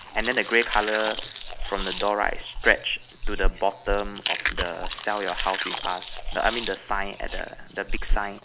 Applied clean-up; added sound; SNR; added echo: none; Chewing, mastication; 1 dB; none.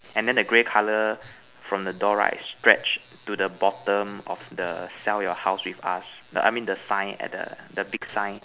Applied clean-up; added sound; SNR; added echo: none; none; none; none.